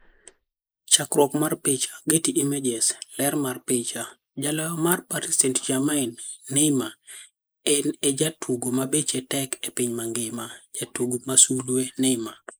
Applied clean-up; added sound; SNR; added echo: neural mask model Resemble Enhance denoiser.